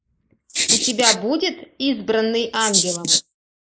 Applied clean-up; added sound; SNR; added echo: neural mask model Resemble Enhance denoiser.